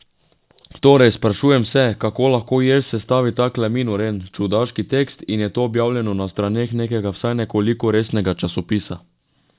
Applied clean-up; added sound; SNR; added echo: none; none; none; none.